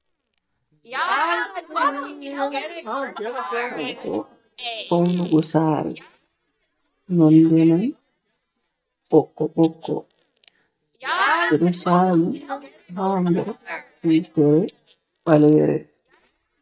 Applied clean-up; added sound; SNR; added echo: neural mask model DeepFilterNet 3.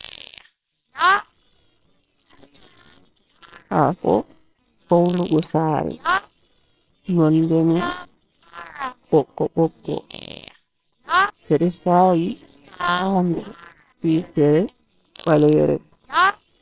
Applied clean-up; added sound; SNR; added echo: neural separator model SepFormer WHAMR!.